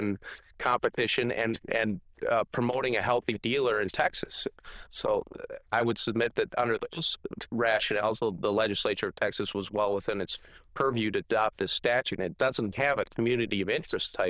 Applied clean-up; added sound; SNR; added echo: neural diffusion model UNIVERSE++.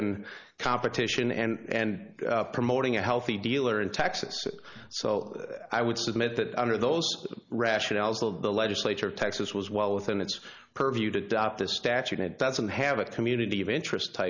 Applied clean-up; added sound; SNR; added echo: none; none; none; none.